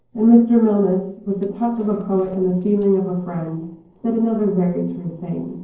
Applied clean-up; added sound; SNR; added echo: neural separator model SepFormer DNS4.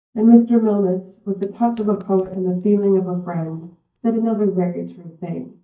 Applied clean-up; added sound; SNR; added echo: neural mask model DeepFilterNet 3.